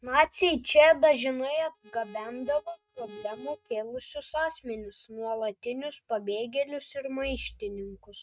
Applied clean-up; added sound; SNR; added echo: neural mask model RNNoise.